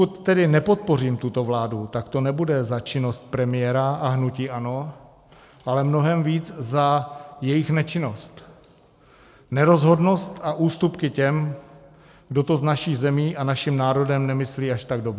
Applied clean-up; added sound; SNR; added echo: none; none; none; none.